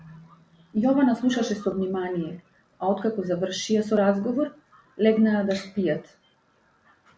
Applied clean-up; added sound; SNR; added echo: none; Brass instrument; 19 dB; none.